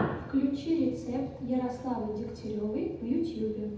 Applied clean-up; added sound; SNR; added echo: none; none; none; reverberation time 0.8 s.